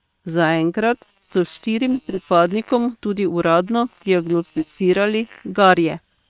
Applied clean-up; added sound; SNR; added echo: neural separator model SepFormer WHAM!.